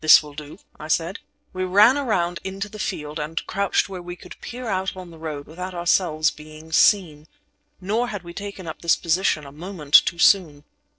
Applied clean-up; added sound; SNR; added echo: neural separator model SepFormer DNS4.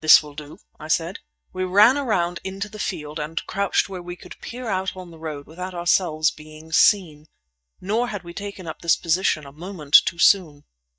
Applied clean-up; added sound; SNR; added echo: neural mask model DeepFilterNet 3.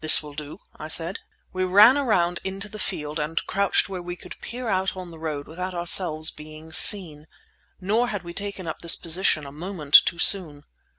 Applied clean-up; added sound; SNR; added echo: none; none; none; none.